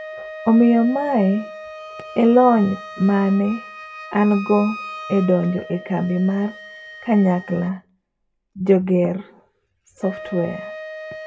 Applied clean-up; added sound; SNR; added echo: none; Wind instrument, woodwind instrument; 15 dB; reverberation time 0.2 s.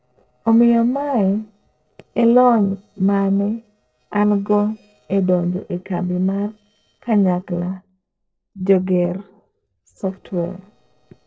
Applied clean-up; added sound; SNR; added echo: neural separator model SepFormer DNS4.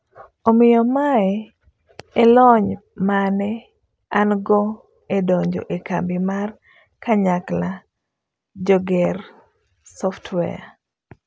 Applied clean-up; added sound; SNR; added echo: none; none; none; none.